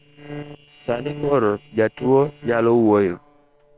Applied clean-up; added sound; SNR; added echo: neural separator model SepFormer WHAM!.